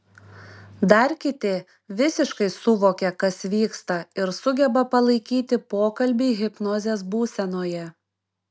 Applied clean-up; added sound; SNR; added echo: none; none; none; none.